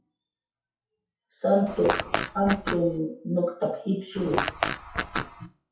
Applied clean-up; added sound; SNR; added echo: classical method WPE with log-MMSE.